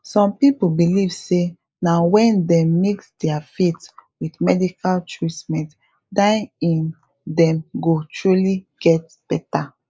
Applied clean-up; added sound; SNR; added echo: neural mask model Resemble Enhance denoiser.